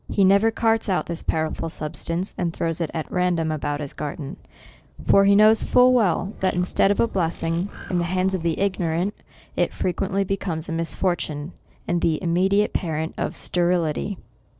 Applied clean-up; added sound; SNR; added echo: neural separator model SepFormer DNS4.